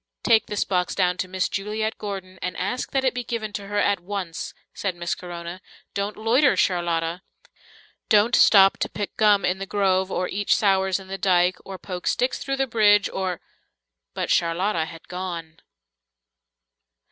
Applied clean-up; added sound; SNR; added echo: none; none; none; none.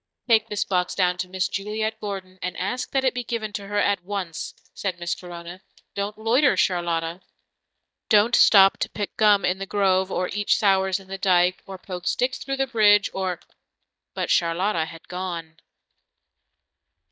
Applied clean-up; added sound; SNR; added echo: neural mask model DeepFilterNet 3.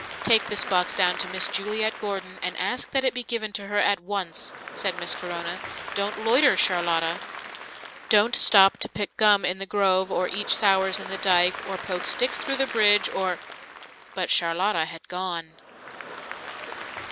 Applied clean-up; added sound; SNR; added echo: none; Applause / Crowd; 12 dB; none.